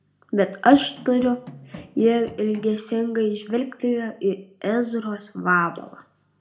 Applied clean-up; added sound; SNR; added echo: none; Drum; 18 dB; reverberation time 0.3 s.